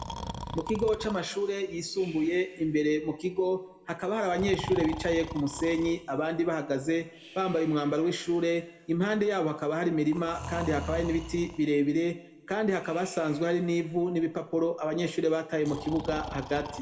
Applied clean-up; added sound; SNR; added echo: none; Breathing; 14 dB; reverberation time 1.6 s.